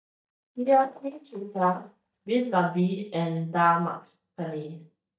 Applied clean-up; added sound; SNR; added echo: neural mask model DeepFilterNet 3.